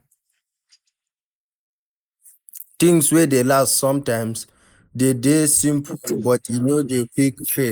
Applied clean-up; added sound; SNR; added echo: neural mask model Resemble Enhance denoiser.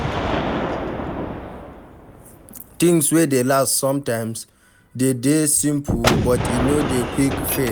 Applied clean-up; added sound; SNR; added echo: none; Gunshot, gunfire; 5 dB; none.